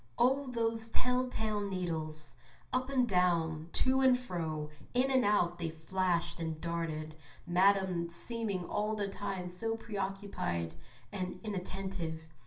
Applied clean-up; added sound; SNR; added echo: none; none; none; reverberation time 0.3 s.